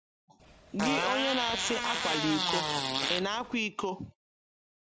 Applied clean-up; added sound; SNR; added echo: none; Fart; -1 dB; none.